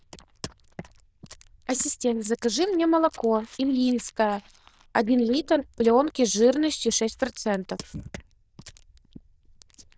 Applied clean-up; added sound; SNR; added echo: neural diffusion model UNIVERSE++.